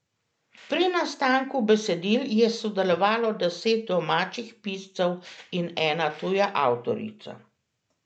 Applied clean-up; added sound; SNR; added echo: none; none; none; none.